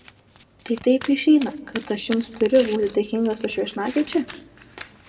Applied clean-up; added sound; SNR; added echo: none; Domestic sounds, home sounds; 18 dB; reverberation time 1.0 s.